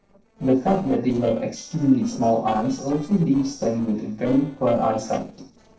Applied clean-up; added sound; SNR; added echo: neural separator model SepFormer DNS4.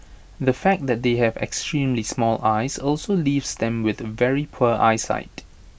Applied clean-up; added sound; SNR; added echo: none; none; none; none.